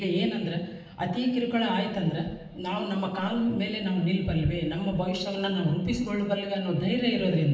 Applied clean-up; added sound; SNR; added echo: none; none; none; reverberation time 1.0 s.